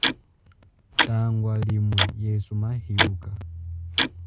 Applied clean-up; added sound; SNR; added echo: none; Tick-tock; 1 dB; none.